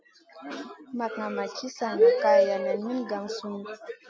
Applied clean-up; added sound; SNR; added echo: none; none; none; none.